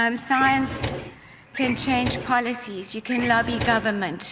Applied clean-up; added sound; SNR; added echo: none; Drawer open or close; 8 dB; none.